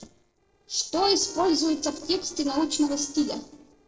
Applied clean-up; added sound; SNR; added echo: neural separator model SepFormer DNS4.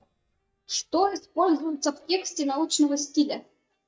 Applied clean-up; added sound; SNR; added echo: neural mask model DeepFilterNet 3.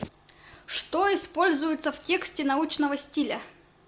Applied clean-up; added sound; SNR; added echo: none; none; none; none.